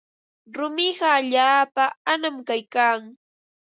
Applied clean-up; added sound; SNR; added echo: none; none; none; none.